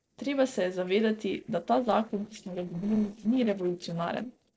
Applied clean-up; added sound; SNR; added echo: neural separator model SepFormer DNS4.